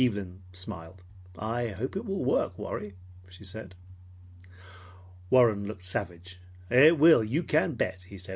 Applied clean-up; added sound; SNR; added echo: none; none; none; none.